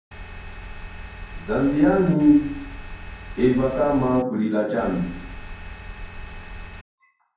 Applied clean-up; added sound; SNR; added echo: none; Engine; 12 dB; reverberation time 0.9 s.